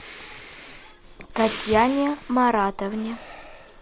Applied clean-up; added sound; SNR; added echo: none; Breathing; 14 dB; none.